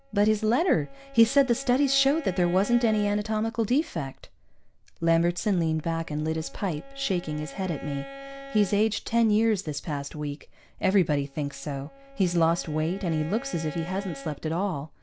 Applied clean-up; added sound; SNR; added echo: none; Bowed string instrument; 19 dB; none.